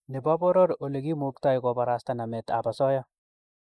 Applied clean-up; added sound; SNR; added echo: neural mask model Resemble Enhance denoiser.